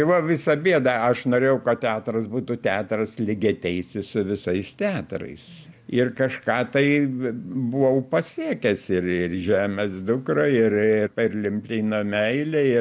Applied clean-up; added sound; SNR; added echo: none; none; none; none.